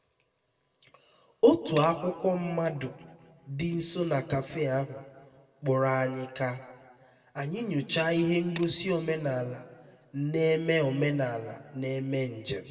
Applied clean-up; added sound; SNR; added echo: none; Tools; 18 dB; reverberation time 1.7 s.